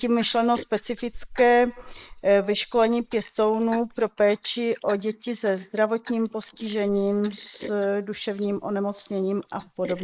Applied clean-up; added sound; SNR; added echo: neural mask model Resemble Enhance denoiser.